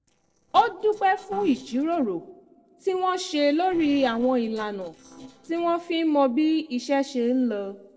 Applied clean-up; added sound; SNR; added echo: neural separator model SepFormer DNS4.